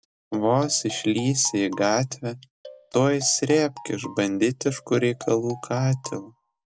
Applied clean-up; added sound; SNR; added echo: none; Marimba, xylophone; 20 dB; none.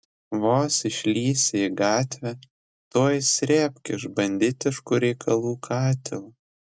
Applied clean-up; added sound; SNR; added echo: none; none; none; none.